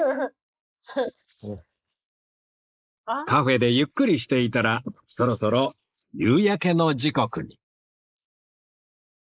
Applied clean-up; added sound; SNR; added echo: neural mask model Resemble Enhance denoiser.